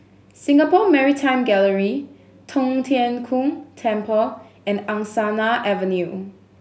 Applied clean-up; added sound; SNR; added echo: none; none; none; none.